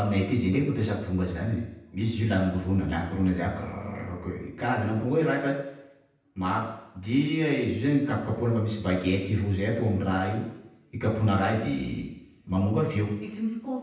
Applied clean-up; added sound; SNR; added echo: none; none; none; reverberation time 0.9 s.